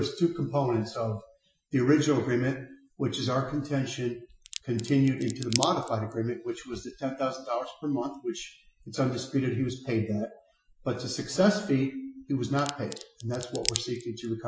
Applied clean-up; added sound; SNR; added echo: classical method Wiener filter.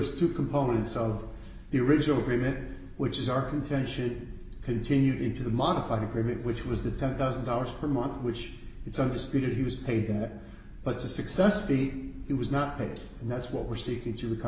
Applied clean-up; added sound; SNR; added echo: none; none; none; none.